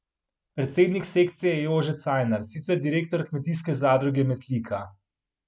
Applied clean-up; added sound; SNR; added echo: none; none; none; none.